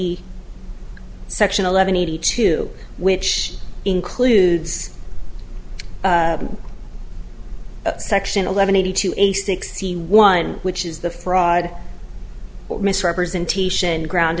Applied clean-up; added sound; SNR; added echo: none; none; none; none.